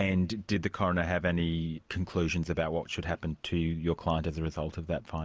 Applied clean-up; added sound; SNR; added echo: none; none; none; none.